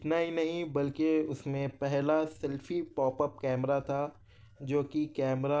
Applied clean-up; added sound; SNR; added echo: none; none; none; none.